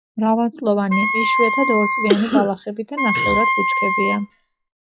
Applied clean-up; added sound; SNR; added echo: classical method log-MMSE.